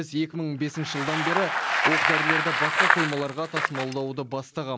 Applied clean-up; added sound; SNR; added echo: none; Bicycle; -3 dB; none.